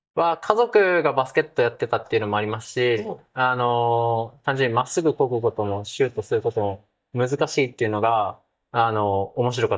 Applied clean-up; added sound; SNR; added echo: neural mask model DeepFilterNet 3.